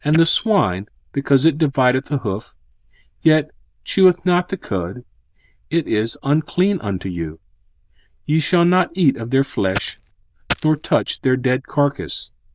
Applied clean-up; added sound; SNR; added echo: neural diffusion model UNIVERSE++.